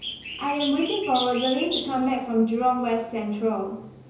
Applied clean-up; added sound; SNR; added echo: none; Bird; 11 dB; reverberation time 0.7 s.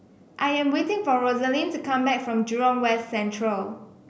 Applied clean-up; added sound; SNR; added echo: none; none; none; none.